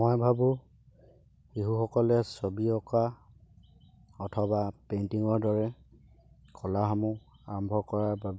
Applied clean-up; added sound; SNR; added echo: none; none; none; none.